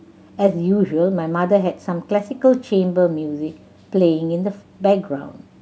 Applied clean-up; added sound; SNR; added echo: none; none; none; none.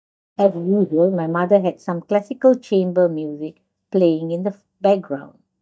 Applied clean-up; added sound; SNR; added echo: neural mask model DeepFilterNet 3.